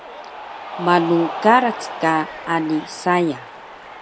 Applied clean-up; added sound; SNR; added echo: none; Cheering; 11 dB; none.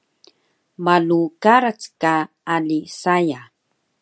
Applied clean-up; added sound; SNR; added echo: none; none; none; none.